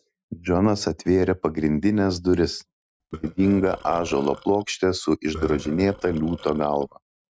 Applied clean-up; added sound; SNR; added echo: neural mask model RNNoise.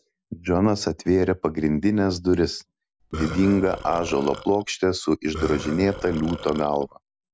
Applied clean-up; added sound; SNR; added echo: none; Burping, eructation; 11 dB; none.